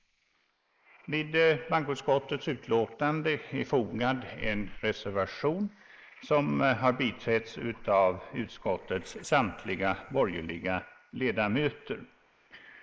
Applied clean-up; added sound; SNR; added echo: neural mask model Resemble Enhance denoiser.